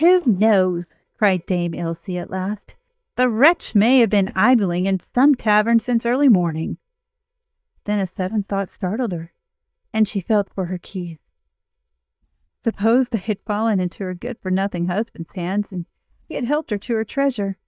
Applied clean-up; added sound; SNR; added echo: neural mask model DeepFilterNet 3.